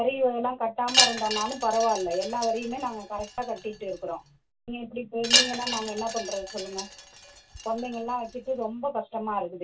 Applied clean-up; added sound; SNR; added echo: none; Wind chime; 1 dB; reverberation time 0.1 s.